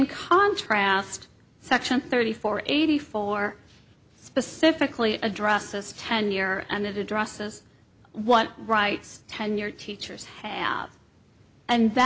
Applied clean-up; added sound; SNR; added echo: none; none; none; none.